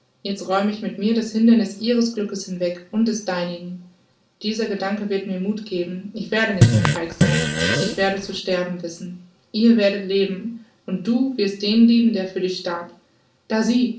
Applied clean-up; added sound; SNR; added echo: none; Fart; -3 dB; reverberation time 0.3 s.